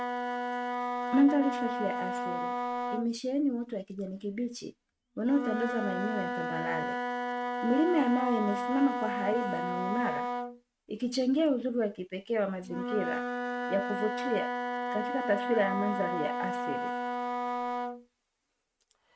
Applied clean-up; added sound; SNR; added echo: neural mask model RNNoise.